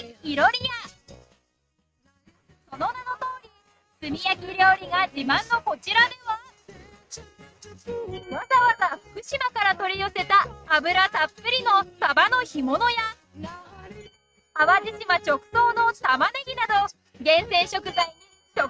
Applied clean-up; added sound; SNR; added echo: neural mask model RNNoise.